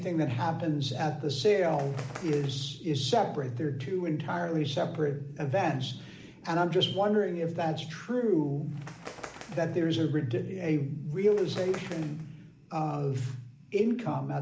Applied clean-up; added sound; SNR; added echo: none; Bird; 19 dB; none.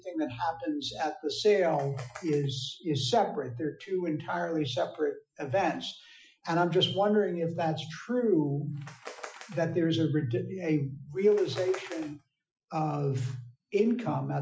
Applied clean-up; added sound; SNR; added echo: classical method Wiener filter.